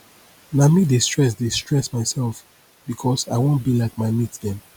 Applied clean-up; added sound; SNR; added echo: none; none; none; none.